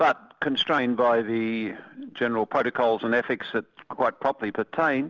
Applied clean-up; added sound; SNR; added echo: none; none; none; none.